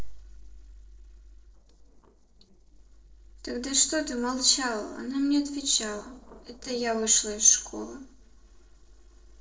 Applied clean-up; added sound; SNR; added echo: neural separator model SepFormer DNS4.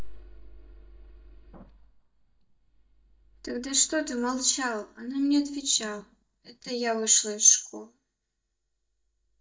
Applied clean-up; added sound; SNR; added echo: neural mask model DeepFilterNet 3.